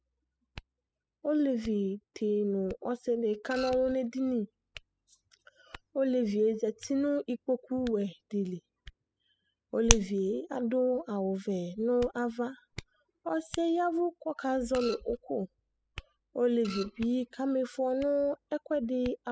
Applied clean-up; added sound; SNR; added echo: classical method spectral subtraction.